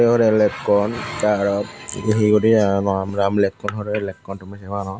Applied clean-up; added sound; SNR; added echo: none; none; none; none.